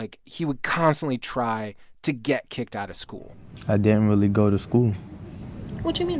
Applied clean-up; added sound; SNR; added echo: none; none; none; none.